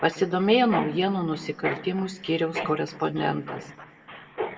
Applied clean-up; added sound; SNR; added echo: none; Mechanisms; 10 dB; reverberation time 1.0 s.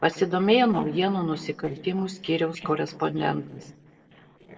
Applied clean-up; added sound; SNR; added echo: neural separator model SepFormer DNS4.